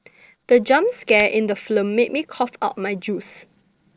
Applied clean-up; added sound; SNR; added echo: neural separator model SepFormer DNS4.